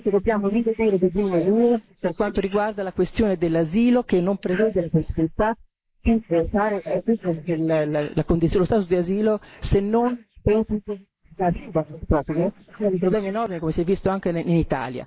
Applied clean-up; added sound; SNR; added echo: neural mask model Resemble Enhance denoiser.